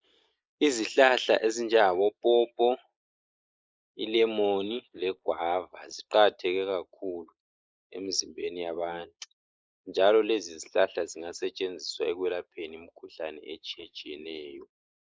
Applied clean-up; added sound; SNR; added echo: neural mask model Resemble Enhance denoiser.